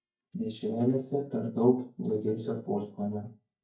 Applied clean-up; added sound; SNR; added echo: neural mask model DeepFilterNet 3.